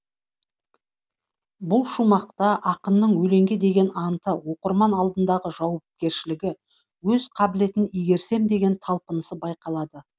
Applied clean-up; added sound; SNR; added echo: none; none; none; none.